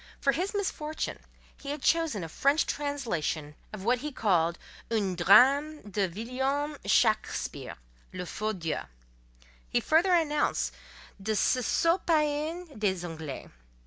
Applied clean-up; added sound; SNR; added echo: none; none; none; none.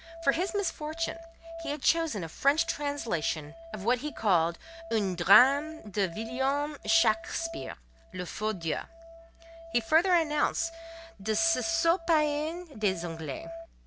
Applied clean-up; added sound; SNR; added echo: none; Musical instrument; 15 dB; none.